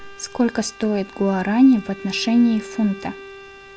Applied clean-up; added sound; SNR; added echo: none; Bowed string instrument; 18 dB; none.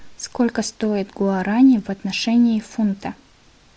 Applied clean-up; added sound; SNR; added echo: none; none; none; none.